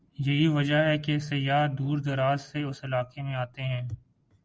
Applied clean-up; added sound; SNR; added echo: none; none; none; none.